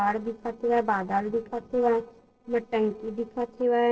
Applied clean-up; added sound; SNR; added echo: neural separator model SepFormer DNS4.